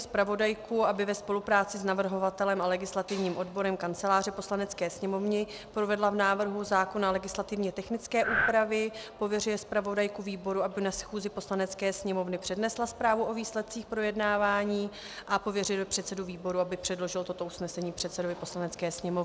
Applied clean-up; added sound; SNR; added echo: none; Breathing; -2 dB; none.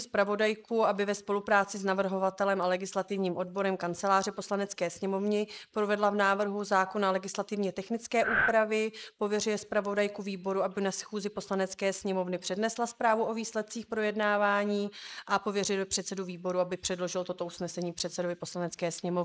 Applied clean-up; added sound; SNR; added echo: neural mask model Resemble Enhance denoiser.